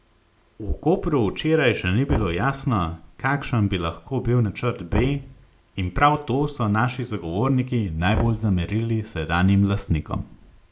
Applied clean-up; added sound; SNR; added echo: none; Knock; 12 dB; none.